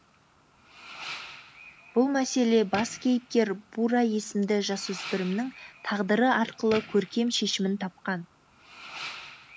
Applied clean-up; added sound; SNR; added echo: none; Fireworks; 17 dB; none.